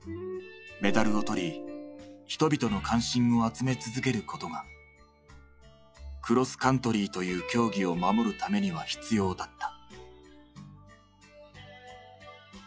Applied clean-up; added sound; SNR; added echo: classical method log-MMSE.